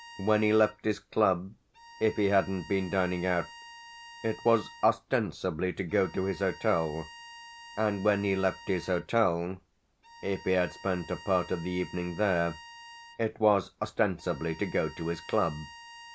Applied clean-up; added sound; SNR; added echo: none; Bowed string instrument; 20 dB; none.